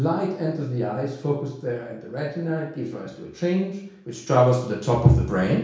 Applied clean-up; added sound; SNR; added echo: none; none; none; reverberation time 0.6 s.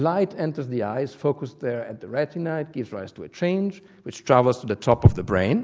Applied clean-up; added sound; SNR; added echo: none; none; none; none.